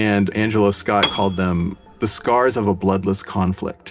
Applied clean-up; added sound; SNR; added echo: none; Piano; 11 dB; reverberation time 0.3 s.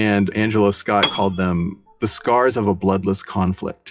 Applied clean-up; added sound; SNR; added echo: classical method WPE with log-MMSE.